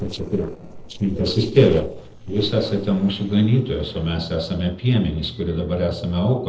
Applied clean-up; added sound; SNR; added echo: neural separator model SepFormer DNS4.